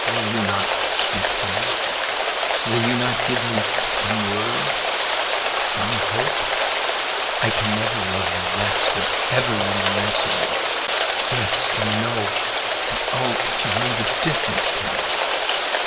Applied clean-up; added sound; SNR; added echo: none; Rain; -3 dB; reverberation time 1.7 s.